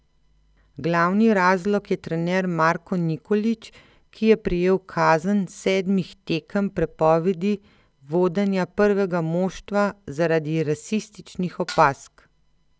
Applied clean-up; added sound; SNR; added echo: none; Dishes, pots, and pans; 17 dB; none.